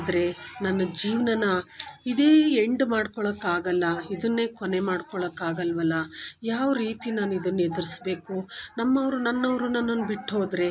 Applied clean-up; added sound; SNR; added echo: none; none; none; none.